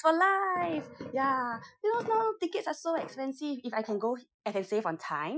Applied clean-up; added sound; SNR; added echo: classical method Wiener filter.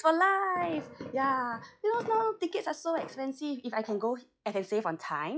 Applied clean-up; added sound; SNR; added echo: classical method log-MMSE.